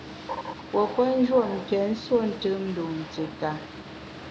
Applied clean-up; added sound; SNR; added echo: none; Boat, Water vehicle; 13 dB; none.